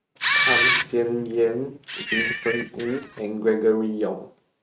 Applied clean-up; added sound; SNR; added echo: neural mask model RNNoise.